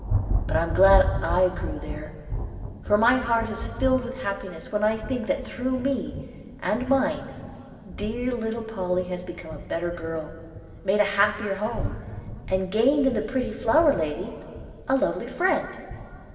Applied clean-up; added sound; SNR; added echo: none; Thunder; 6 dB; reverberation time 2.2 s.